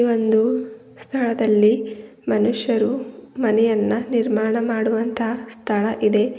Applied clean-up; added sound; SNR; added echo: none; none; none; none.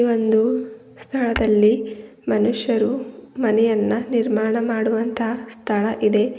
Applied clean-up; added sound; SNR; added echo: none; Tap / Hammer / Glass; 19 dB; none.